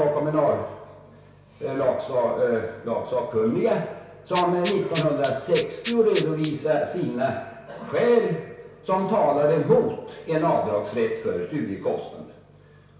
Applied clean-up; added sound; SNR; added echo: none; Rattle (instrument); 15 dB; reverberation time 0.6 s.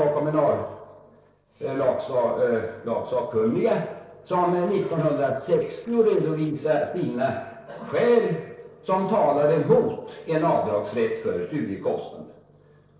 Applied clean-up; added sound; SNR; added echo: neural separator model SepFormer DNS4.